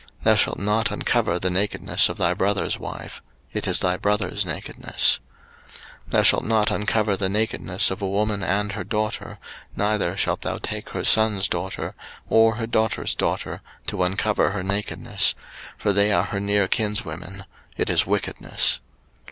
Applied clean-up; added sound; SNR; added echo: none; none; none; none.